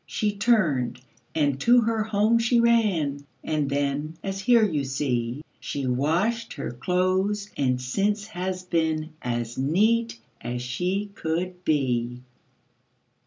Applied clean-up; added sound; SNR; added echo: none; none; none; none.